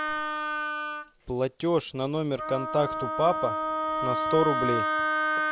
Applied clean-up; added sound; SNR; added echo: none; Wind instrument, woodwind instrument; 0 dB; none.